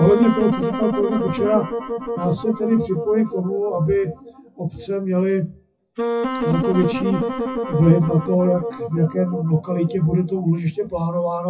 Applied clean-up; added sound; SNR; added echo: classical method WPE with log-MMSE.